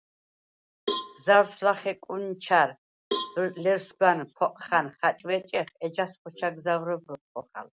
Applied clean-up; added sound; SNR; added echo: none; Cowbell; 10 dB; none.